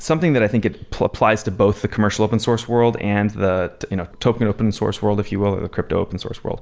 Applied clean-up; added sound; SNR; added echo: none; none; none; none.